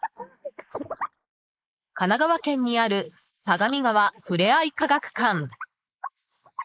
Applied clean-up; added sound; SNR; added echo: neural mask model Resemble Enhance denoiser.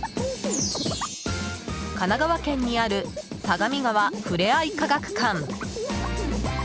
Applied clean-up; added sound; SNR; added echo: none; none; none; none.